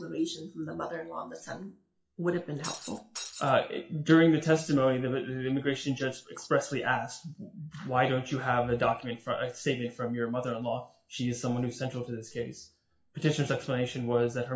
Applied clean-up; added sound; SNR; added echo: classical method WPE with log-MMSE.